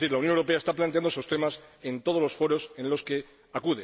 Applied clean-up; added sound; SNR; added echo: none; none; none; none.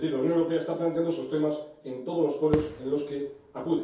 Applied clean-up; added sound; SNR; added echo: none; Fireworks; 15 dB; reverberation time 0.6 s.